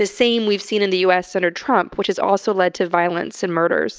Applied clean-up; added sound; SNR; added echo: none; none; none; none.